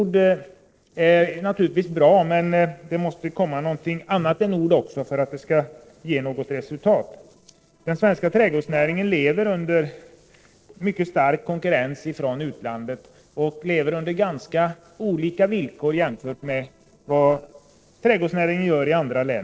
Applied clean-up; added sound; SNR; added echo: neural separator model SepFormer DNS4.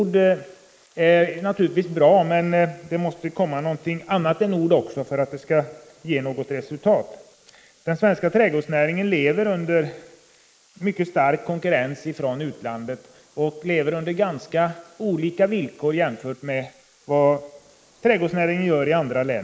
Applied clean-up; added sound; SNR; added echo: neural mask model Resemble Enhance denoiser.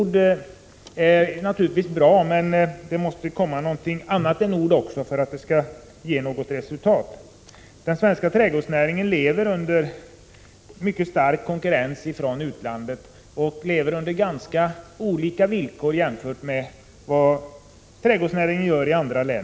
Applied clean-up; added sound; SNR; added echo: none; none; none; none.